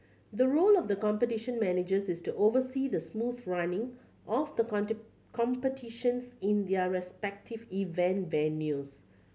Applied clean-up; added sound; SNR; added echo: none; none; none; none.